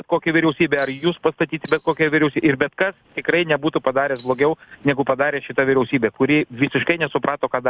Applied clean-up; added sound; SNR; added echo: none; Rattle (instrument); 10 dB; none.